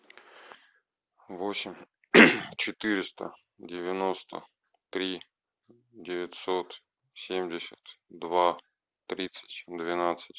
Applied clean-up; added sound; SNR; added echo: none; none; none; none.